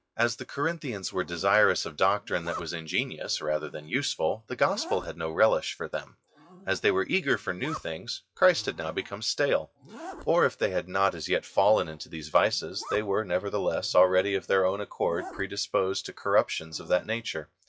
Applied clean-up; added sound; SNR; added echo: classical method WPE with log-MMSE.